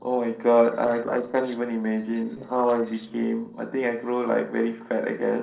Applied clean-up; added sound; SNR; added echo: neural separator model SepFormer DNS4.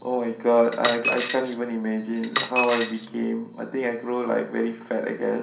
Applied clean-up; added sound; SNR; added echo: none; Coin (dropping); 4 dB; reverberation time 0.6 s.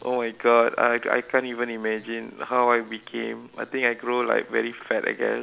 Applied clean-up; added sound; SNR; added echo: none; none; none; none.